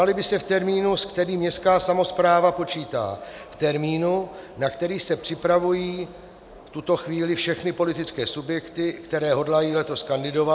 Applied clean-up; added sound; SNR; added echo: none; none; none; none.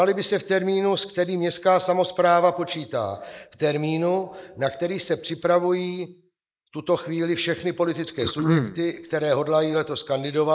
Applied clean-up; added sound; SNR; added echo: neural mask model Resemble Enhance denoiser.